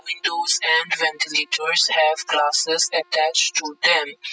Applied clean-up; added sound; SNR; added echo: classical method spectral subtraction.